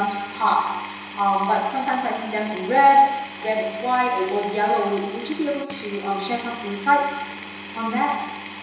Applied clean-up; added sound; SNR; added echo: none; Power tool; 14 dB; reverberation time 1.0 s.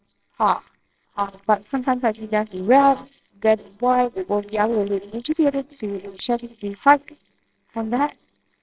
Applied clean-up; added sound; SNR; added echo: neural separator model SepFormer WHAMR!.